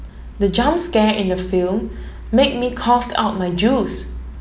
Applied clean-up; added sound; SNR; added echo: none; none; none; none.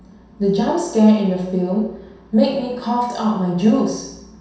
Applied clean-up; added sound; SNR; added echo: none; none; none; reverberation time 0.7 s.